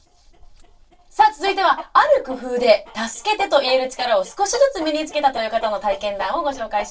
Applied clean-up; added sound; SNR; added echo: neural separator model SepFormer DNS4.